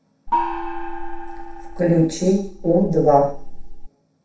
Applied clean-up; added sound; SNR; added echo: neural separator model SepFormer DNS4.